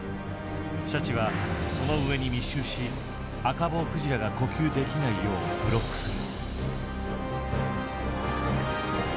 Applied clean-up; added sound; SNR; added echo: none; none; none; none.